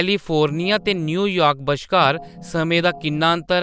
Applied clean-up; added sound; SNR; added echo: none; Organ; 19 dB; none.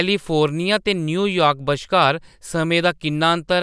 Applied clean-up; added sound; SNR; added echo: none; none; none; none.